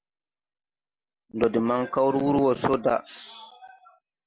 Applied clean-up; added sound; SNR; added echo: none; none; none; none.